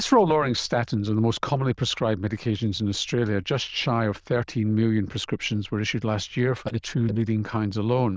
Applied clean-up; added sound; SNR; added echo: neural diffusion model UNIVERSE++.